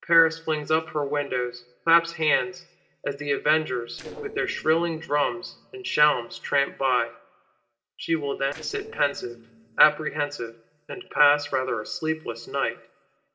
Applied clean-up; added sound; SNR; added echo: neural separator model SepFormer DNS4.